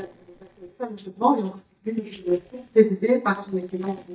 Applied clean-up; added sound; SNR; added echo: neural mask model DeepFilterNet 3.